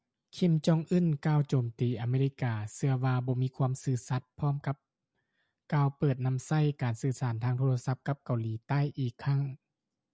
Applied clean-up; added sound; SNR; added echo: none; none; none; none.